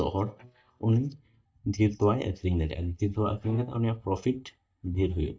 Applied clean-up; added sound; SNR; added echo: neural mask model DeepFilterNet 3.